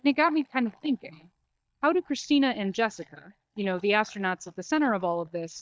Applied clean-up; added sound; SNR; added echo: neural mask model DeepFilterNet 3.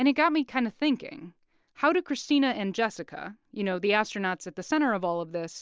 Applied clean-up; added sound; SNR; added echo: none; none; none; none.